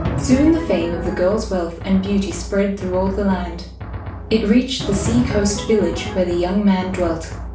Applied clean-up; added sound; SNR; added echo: none; Drum; 7 dB; reverberation time 0.4 s.